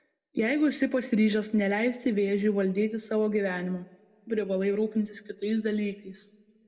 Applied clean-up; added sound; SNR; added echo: none; none; none; reverberation time 0.9 s.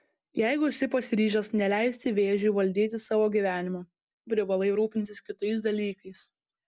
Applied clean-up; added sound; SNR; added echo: none; none; none; none.